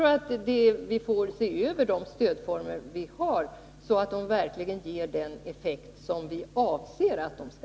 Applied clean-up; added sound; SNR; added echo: none; none; none; none.